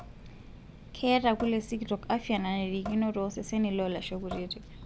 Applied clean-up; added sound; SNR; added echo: none; Drip / Sink (filling or washing) / Water tap, faucet; 14 dB; none.